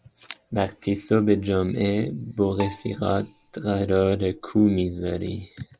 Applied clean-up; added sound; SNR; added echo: none; Bowed string instrument; 18 dB; none.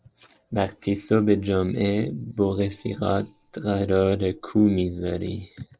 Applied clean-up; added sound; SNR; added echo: neural separator model SepFormer DNS4.